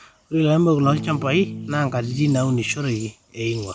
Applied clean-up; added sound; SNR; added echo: none; Electric guitar / Strum; 12 dB; none.